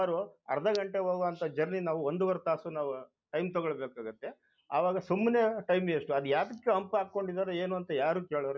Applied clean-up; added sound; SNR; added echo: none; none; none; none.